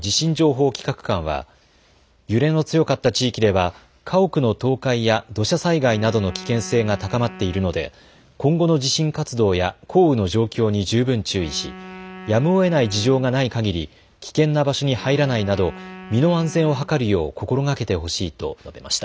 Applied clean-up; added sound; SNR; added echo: none; Wind instrument, woodwind instrument; 19 dB; none.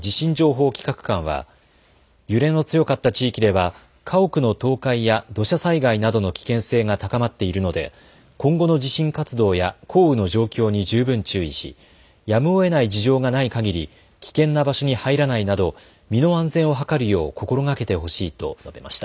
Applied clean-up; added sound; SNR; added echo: none; none; none; none.